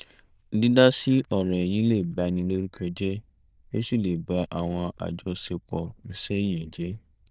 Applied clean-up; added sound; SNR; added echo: neural diffusion model UNIVERSE++.